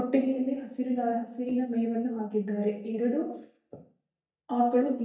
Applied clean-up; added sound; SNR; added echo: neural mask model DeepFilterNet 3.